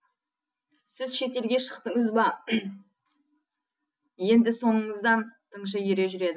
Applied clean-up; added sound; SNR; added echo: none; none; none; none.